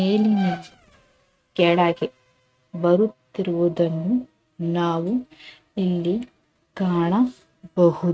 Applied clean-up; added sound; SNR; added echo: neural mask model RNNoise.